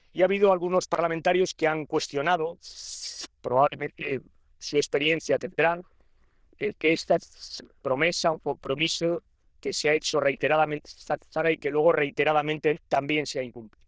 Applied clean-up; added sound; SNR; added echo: neural diffusion model UNIVERSE++.